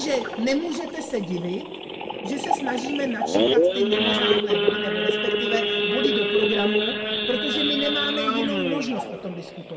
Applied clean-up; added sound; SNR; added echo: none; Idling / Sawing / Accelerating, revving, vroom; -4 dB; reverberation time 1.1 s.